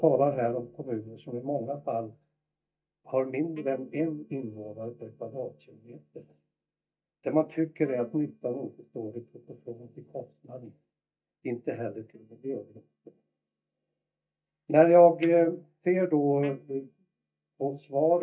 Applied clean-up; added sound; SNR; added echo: neural mask model DeepFilterNet 3.